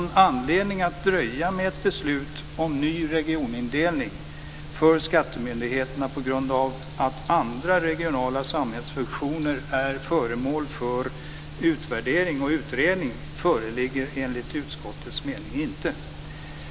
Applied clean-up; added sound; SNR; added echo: none; Bathtub (filling or washing); 17 dB; none.